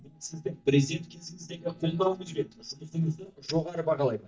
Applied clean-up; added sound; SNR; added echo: neural mask model DeepFilterNet 3.